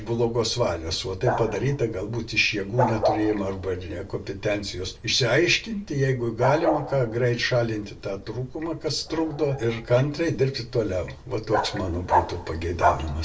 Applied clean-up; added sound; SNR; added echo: none; Bark; 6 dB; reverberation time 0.2 s.